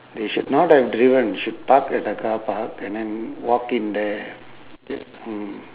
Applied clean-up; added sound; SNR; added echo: none; none; none; none.